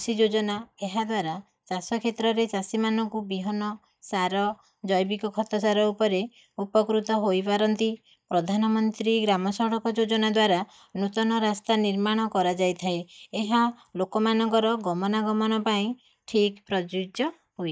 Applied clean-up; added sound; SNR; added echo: neural mask model DeepFilterNet 3.